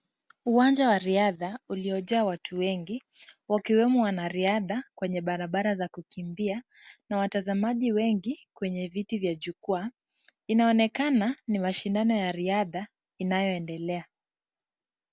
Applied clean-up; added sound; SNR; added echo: none; none; none; none.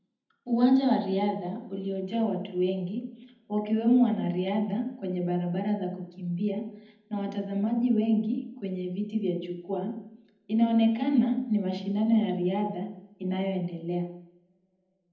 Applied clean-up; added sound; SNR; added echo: none; none; none; reverberation time 0.8 s.